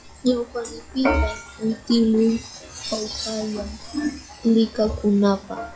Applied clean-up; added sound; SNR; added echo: classical method log-MMSE.